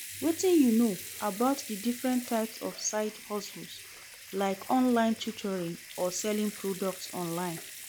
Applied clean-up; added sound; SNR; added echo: none; Sink (filling or washing) / Water tap, faucet / Liquid; 13 dB; none.